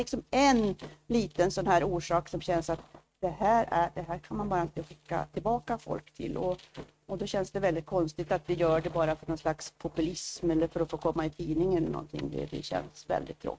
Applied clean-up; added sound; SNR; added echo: neural mask model RNNoise.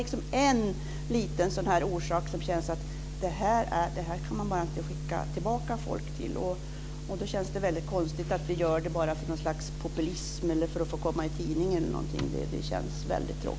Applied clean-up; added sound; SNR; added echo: none; none; none; none.